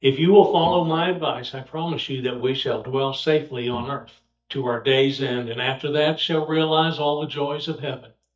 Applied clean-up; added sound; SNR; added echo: neural mask model DeepFilterNet 3.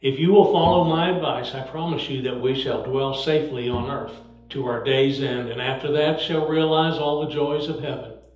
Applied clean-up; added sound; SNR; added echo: none; Bowed string instrument; 18 dB; reverberation time 0.8 s.